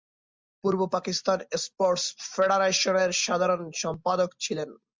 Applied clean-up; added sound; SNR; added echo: none; none; none; none.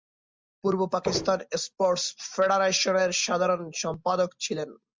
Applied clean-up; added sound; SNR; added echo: none; Walk, footsteps; 3 dB; none.